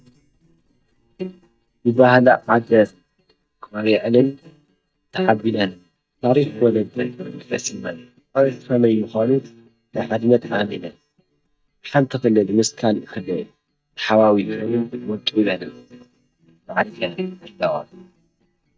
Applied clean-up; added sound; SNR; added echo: neural mask model DeepFilterNet 3.